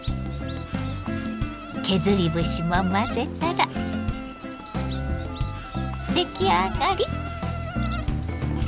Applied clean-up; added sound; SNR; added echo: none; Insect + Telephone; 13 dB; none.